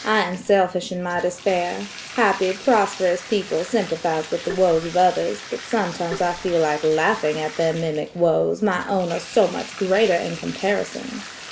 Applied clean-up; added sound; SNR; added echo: none; Tap + Bathtub (filling or washing); 15 dB; none.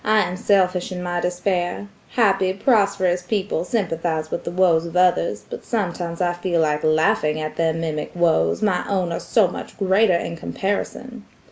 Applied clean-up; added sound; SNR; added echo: none; none; none; none.